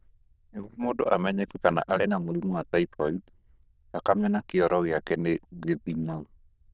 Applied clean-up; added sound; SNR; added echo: neural diffusion model UNIVERSE++.